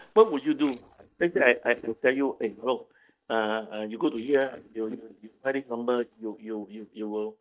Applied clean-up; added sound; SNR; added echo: neural mask model DeepFilterNet 3.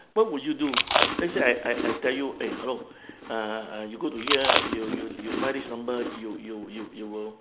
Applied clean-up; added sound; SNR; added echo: none; Chewing, mastication; 0 dB; none.